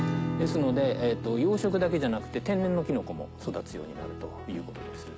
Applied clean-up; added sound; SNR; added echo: none; Acoustic guitar / Strum; 7 dB; none.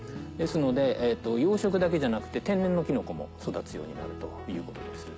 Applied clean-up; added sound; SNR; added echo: none; none; none; none.